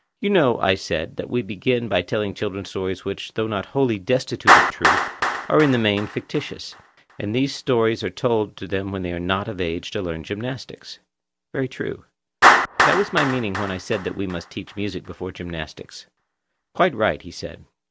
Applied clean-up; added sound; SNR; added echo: none; Clapping; 2 dB; none.